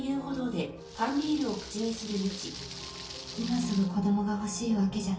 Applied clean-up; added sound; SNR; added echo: none; Rain; 13 dB; reverberation time 0.4 s.